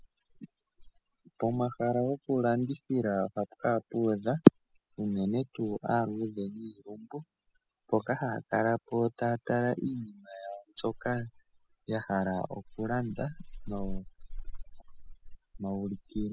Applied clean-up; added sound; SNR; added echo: classical method spectral subtraction.